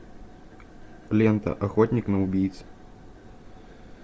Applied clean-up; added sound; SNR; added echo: none; none; none; none.